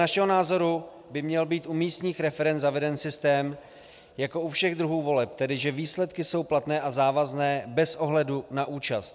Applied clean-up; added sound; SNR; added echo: none; none; none; none.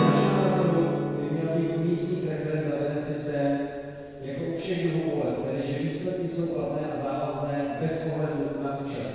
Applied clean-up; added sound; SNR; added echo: none; Guitar; 5 dB; reverberation time 1.9 s.